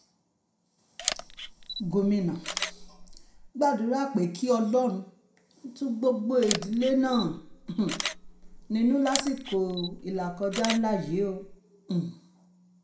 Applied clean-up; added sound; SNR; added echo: none; Camera; 8 dB; reverberation time 0.5 s.